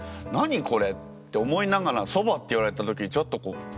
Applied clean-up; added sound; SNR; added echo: none; none; none; none.